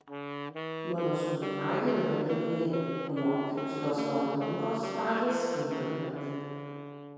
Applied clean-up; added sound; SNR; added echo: none; Wind instrument, woodwind instrument; 6 dB; reverberation time 2.2 s.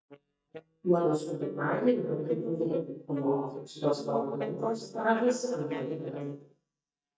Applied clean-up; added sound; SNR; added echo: neural mask model DeepFilterNet 3.